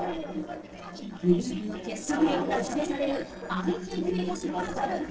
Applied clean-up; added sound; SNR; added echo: neural separator model SepFormer DNS4.